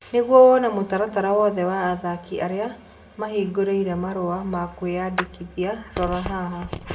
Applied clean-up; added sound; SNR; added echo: none; Clapping; 13 dB; reverberation time 0.5 s.